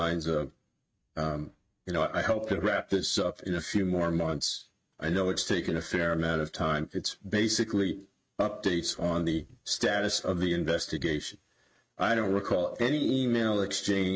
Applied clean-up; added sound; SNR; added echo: neural mask model RNNoise.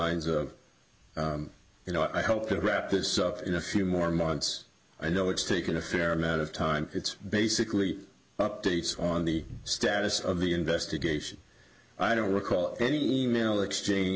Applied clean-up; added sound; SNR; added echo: none; Cupboard open or close; 19 dB; none.